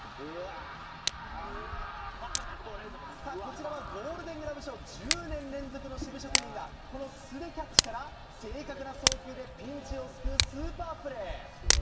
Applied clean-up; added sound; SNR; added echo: none; Tick; -5 dB; reverberation time 2.2 s.